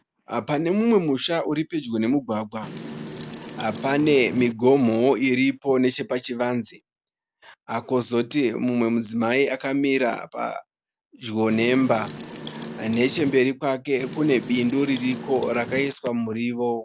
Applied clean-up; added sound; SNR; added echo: none; Wind; 11 dB; none.